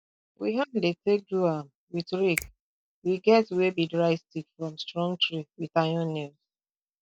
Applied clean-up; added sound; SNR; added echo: neural mask model DeepFilterNet 3.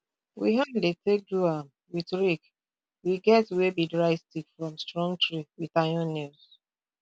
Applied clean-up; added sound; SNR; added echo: none; none; none; none.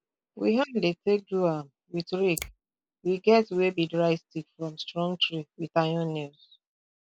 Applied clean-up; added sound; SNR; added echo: neural mask model Resemble Enhance denoiser.